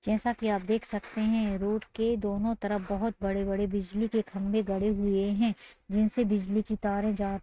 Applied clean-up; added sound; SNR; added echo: neural mask model RNNoise.